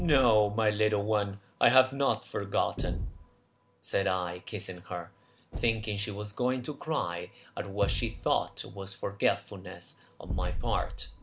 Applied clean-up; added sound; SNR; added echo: none; Thump, thud; 8 dB; none.